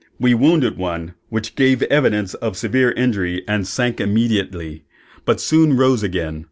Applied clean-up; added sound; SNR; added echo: none; none; none; none.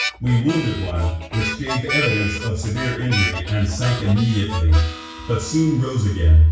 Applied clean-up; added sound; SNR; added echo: none; Harmonica; 10 dB; reverberation time 0.6 s.